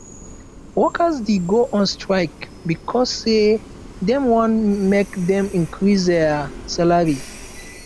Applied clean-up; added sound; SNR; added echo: none; Train; 18 dB; none.